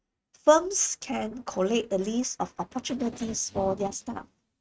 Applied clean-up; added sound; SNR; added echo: neural mask model RNNoise.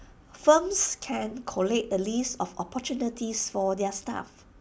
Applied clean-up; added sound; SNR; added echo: none; none; none; none.